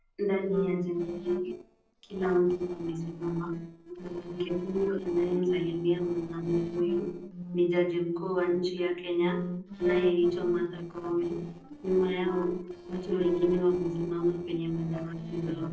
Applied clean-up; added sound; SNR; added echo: neural separator model SepFormer DNS4.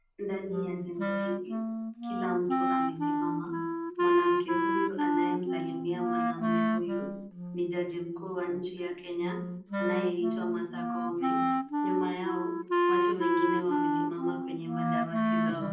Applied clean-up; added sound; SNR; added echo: none; Wind instrument, woodwind instrument; -3 dB; reverberation time 0.6 s.